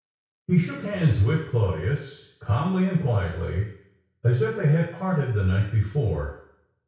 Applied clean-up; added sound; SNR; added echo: none; none; none; reverberation time 0.6 s.